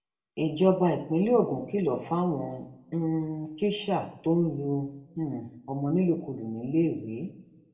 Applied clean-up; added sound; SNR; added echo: none; none; none; reverberation time 0.5 s.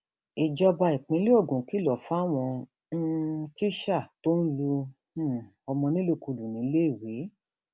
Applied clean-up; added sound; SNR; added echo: none; none; none; none.